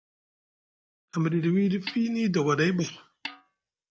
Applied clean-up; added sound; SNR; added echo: neural mask model DeepFilterNet 3.